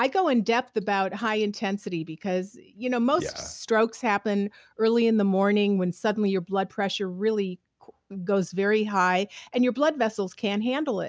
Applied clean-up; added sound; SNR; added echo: none; none; none; none.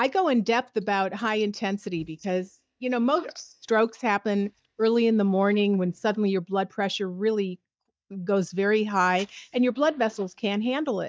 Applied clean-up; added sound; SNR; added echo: neural mask model DeepFilterNet 3.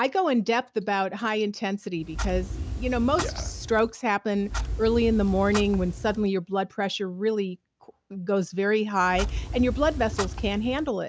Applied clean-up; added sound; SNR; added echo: none; Clock; 6 dB; none.